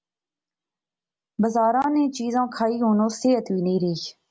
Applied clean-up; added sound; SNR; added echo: none; none; none; none.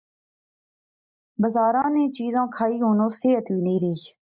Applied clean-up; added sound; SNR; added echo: neural mask model Resemble Enhance denoiser.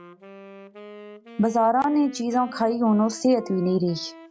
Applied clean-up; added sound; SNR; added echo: none; Wind instrument, woodwind instrument; 20 dB; none.